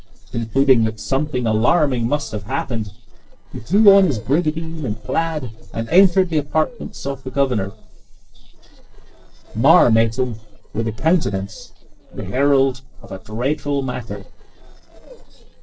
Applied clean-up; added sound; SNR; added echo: neural separator model SepFormer DNS4.